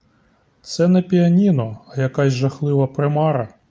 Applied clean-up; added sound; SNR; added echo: none; none; none; none.